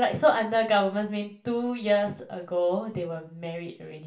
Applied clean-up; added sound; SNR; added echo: none; none; none; reverberation time 0.3 s.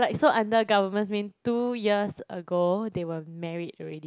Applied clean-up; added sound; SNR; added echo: none; none; none; none.